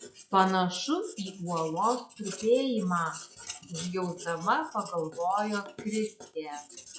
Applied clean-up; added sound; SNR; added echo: classical method log-MMSE.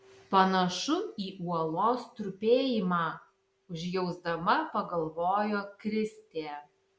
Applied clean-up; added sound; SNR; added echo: none; none; none; none.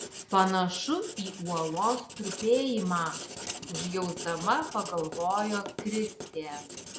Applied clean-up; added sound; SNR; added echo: none; Writing; 11 dB; none.